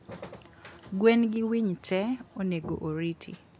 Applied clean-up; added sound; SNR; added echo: none; Buzz; 20 dB; none.